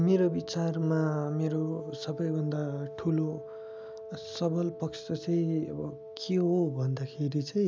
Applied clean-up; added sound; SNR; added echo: none; Wind instrument, woodwind instrument; 13 dB; none.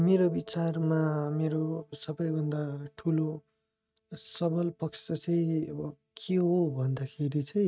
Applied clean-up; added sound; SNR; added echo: neural mask model RNNoise.